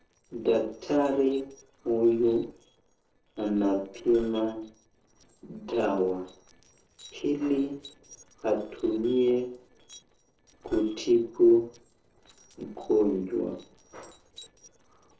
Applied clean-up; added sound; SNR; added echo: neural separator model SepFormer DNS4.